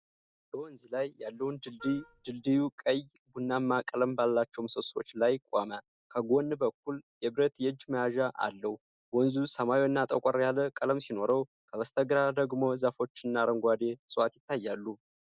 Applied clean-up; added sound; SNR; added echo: none; Wind instrument, woodwind instrument; 19 dB; none.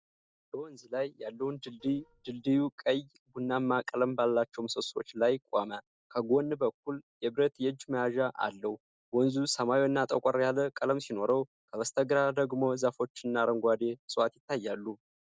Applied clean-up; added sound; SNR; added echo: neural separator model SepFormer DNS4.